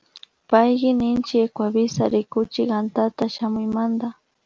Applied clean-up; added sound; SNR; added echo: none; none; none; none.